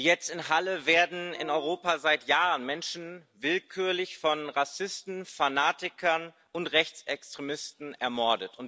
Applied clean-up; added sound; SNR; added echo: none; Brass instrument; 18 dB; none.